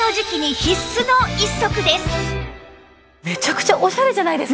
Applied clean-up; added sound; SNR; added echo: none; none; none; none.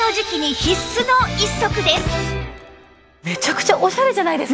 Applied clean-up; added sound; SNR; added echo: none; Car; 19 dB; none.